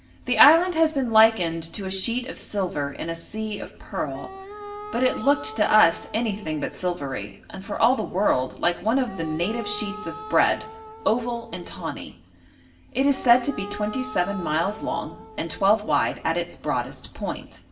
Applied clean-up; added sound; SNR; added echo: none; Wind instrument, woodwind instrument; 14 dB; reverberation time 0.6 s.